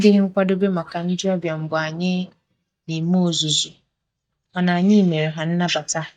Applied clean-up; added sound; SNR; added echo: neural mask model DeepFilterNet 3.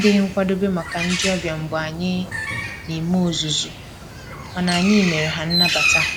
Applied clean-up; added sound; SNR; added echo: none; Bird; 4 dB; none.